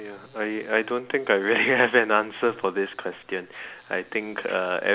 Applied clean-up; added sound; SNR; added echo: none; none; none; none.